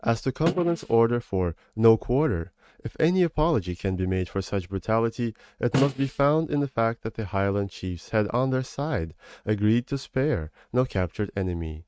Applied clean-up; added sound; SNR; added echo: neural mask model RNNoise.